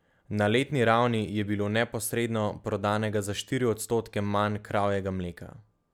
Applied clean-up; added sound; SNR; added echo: none; none; none; none.